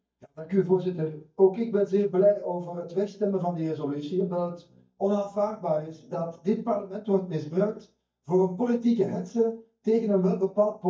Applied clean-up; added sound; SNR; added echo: neural mask model DeepFilterNet 3.